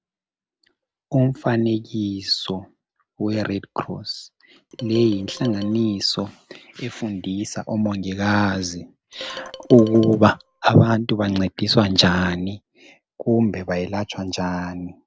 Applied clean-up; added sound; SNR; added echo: neural separator model SepFormer DNS4.